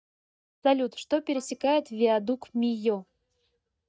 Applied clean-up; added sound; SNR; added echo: neural mask model DeepFilterNet 3.